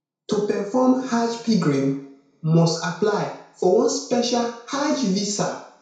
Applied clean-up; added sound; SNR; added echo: none; none; none; reverberation time 0.6 s.